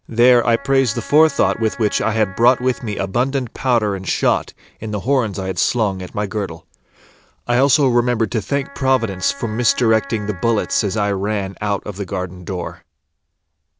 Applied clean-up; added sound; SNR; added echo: none; Wind instrument, woodwind instrument; 19 dB; none.